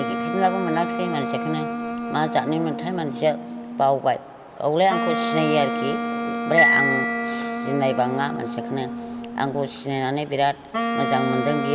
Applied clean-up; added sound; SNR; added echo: none; Wind instrument, woodwind instrument + Marimba, xylophone; 2 dB; none.